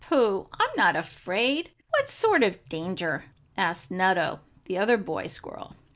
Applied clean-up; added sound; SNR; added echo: none; none; none; none.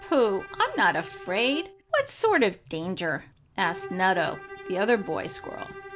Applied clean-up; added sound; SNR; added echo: none; Bowed string instrument; 16 dB; none.